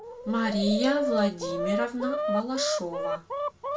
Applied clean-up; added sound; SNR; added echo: none; Chicken, rooster; 1 dB; reverberation time 0.2 s.